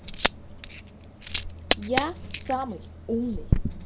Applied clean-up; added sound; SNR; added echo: none; Coin (dropping); -3 dB; none.